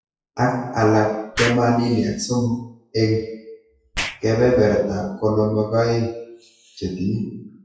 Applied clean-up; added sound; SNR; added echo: classical method WPE with log-MMSE.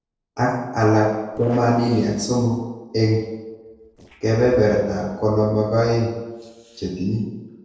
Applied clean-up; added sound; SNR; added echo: neural separator model SepFormer DNS4.